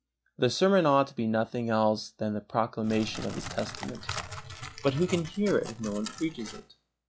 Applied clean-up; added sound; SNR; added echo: classical method log-MMSE.